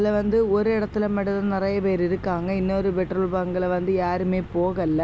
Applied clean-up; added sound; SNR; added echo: none; Bass guitar; 17 dB; none.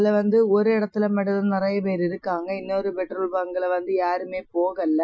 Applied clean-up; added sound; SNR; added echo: classical method Wiener filter.